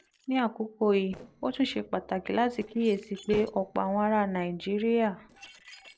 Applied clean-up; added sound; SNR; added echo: neural separator model SepFormer DNS4.